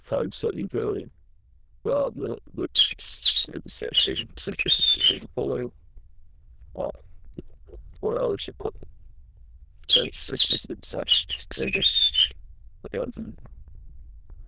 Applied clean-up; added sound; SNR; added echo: neural diffusion model UNIVERSE++.